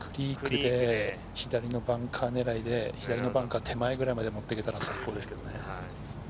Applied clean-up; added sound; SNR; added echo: none; Skateboard; 11 dB; none.